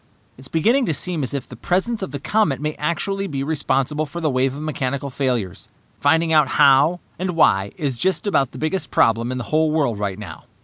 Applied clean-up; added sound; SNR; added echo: none; none; none; none.